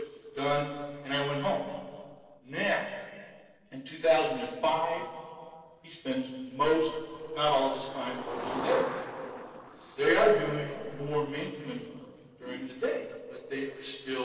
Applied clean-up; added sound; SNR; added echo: neural separator model SepFormer DNS4.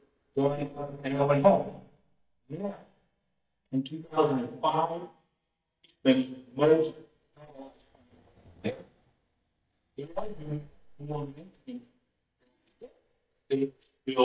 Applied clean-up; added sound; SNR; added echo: neural mask model DeepFilterNet 3.